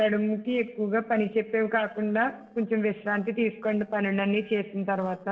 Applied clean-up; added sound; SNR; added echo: neural separator model SepFormer DNS4.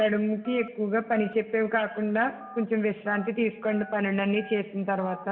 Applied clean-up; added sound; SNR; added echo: none; Telephone; 20 dB; reverberation time 2.1 s.